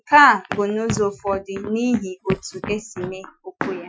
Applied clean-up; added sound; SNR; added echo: classical method Wiener filter.